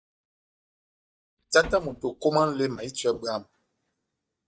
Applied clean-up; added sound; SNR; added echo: neural mask model DeepFilterNet 3.